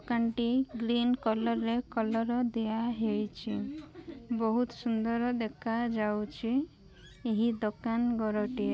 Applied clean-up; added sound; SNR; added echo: none; none; none; none.